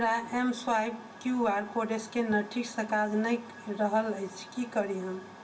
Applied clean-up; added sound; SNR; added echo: none; none; none; reverberation time 0.2 s.